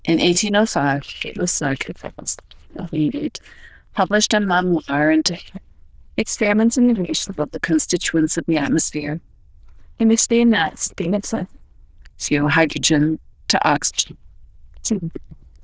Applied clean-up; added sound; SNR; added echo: neural diffusion model UNIVERSE++.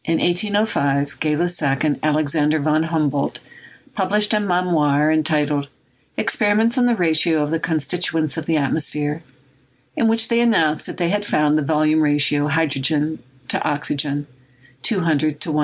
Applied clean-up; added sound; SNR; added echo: none; none; none; none.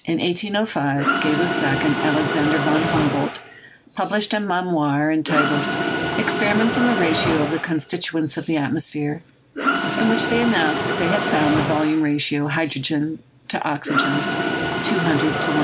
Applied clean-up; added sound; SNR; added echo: none; Mechanisms; 3 dB; none.